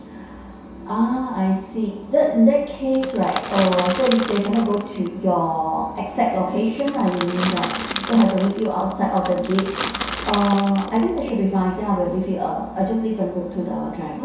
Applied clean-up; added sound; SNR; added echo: none; Crackle / Crushing; 8 dB; reverberation time 0.7 s.